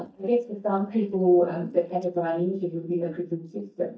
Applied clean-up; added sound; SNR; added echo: neural mask model DeepFilterNet 3.